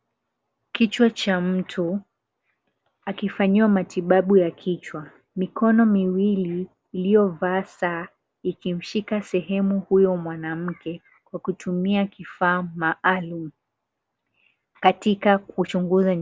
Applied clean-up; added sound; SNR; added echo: none; none; none; none.